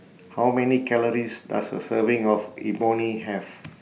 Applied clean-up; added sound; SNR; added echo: none; none; none; none.